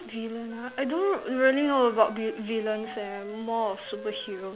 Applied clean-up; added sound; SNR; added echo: none; Wind instrument, woodwind instrument; 17 dB; none.